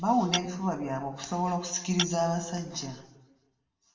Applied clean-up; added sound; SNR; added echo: none; Tap / Glass; 7 dB; reverberation time 0.8 s.